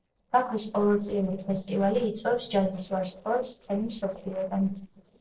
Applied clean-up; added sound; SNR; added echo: neural separator model SepFormer DNS4.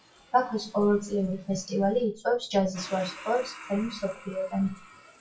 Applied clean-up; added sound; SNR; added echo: classical method WPE with log-MMSE.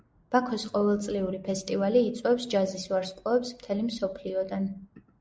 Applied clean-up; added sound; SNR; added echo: none; none; none; none.